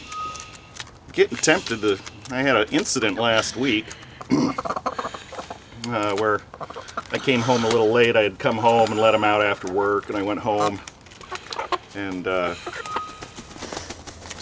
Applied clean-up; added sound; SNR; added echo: none; Breathing + Screech / Glass; 17 dB; none.